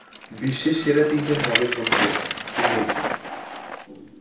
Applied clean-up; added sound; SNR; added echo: none; Bicycle; 1 dB; reverberation time 0.5 s.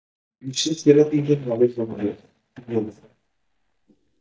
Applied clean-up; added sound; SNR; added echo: neural mask model DeepFilterNet 3.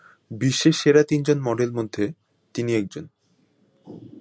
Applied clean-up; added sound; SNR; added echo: none; none; none; none.